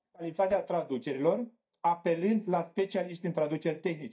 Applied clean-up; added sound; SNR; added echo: neural mask model DeepFilterNet 3.